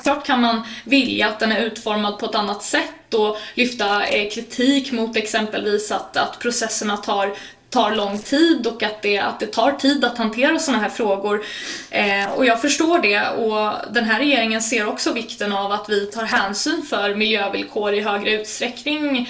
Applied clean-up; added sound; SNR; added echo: neural separator model SepFormer DNS4.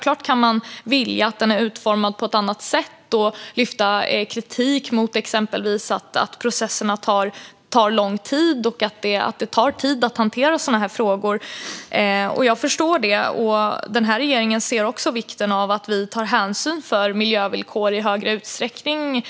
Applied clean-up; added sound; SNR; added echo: none; none; none; none.